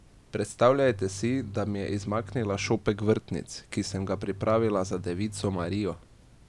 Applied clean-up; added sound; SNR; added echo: none; Bowed string instrument; 14 dB; none.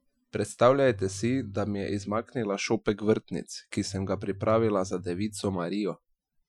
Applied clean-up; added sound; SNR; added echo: classical method Wiener filter.